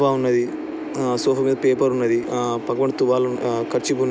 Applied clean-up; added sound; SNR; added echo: none; none; none; none.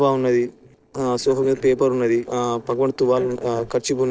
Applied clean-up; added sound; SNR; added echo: neural separator model SepFormer DNS4.